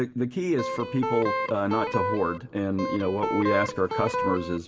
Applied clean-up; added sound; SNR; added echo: none; Electric guitar; 3 dB; reverberation time 1.9 s.